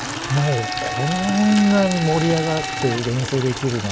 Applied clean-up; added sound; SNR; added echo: none; Water tap, faucet / Liquid + Domestic sounds, home sounds; 6 dB; none.